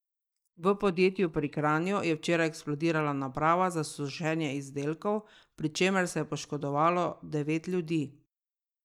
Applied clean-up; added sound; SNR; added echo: neural mask model DeepFilterNet 3.